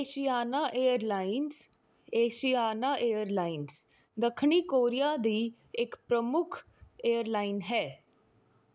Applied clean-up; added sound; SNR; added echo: none; none; none; none.